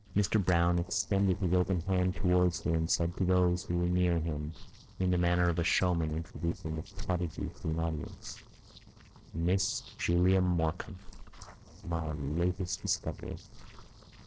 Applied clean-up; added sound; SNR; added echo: neural separator model SepFormer DNS4.